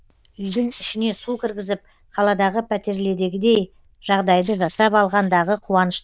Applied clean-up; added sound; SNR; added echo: neural diffusion model UNIVERSE++.